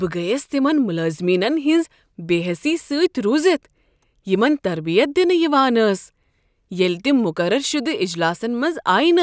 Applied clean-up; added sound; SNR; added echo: none; none; none; none.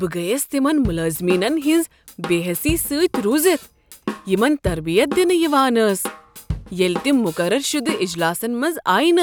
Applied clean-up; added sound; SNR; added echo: none; Drum / Drum kit; 12 dB; none.